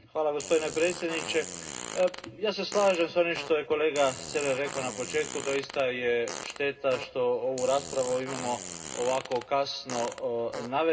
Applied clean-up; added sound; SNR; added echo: none; Fart; 11 dB; reverberation time 0.2 s.